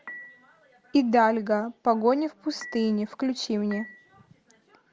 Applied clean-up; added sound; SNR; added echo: none; Dishes, pots, and pans / Chink, clink; 19 dB; none.